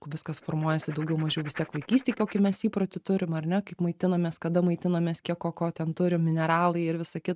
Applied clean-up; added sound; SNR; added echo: neural mask model RNNoise.